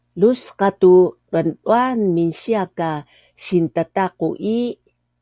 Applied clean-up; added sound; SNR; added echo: none; none; none; none.